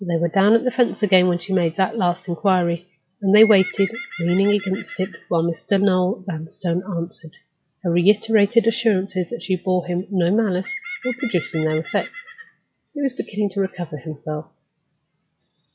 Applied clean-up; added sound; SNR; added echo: classical method log-MMSE.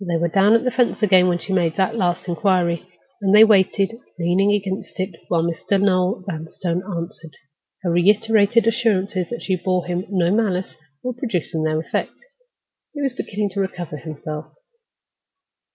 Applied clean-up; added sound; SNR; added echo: none; none; none; none.